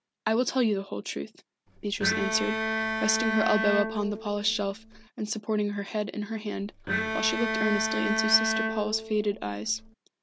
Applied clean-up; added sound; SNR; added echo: none; Bowed string instrument; 2 dB; none.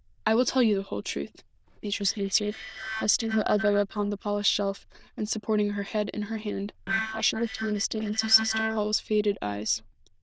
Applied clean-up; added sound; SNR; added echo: neural diffusion model UNIVERSE++.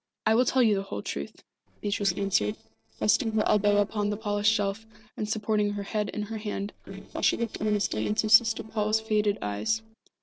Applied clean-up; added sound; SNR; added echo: neural separator model SepFormer DNS4.